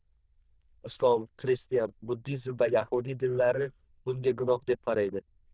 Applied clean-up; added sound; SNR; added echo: neural diffusion model UNIVERSE++.